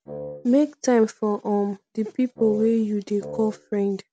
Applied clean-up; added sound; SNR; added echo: none; Wind instrument, woodwind instrument; 14 dB; none.